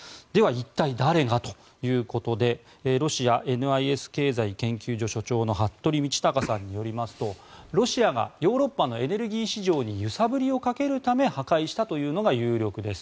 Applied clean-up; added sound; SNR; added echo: none; none; none; none.